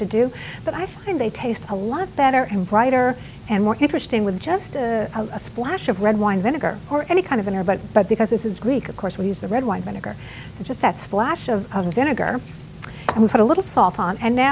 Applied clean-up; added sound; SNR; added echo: none; none; none; none.